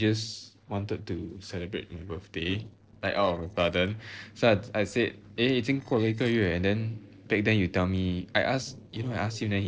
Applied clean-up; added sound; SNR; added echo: neural separator model SepFormer DNS4.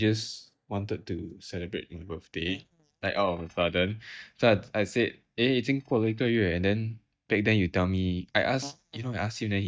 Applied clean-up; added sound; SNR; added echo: neural mask model DeepFilterNet 3.